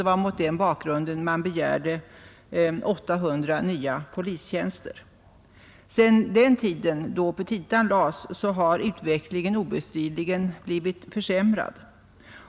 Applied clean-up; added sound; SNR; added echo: none; none; none; none.